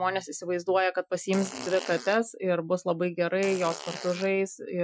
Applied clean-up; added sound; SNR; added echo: classical method Wiener filter.